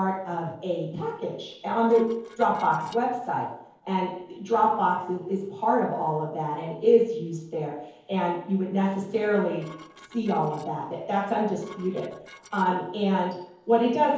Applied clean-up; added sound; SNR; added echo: neural separator model SepFormer DNS4.